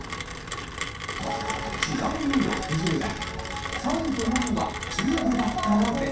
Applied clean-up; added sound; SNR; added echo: none; Rain; 5 dB; reverberation time 0.7 s.